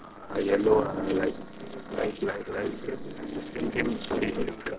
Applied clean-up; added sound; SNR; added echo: neural separator model SepFormer DNS4.